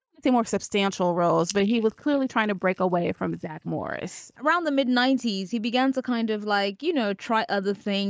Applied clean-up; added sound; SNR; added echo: neural mask model DeepFilterNet 3.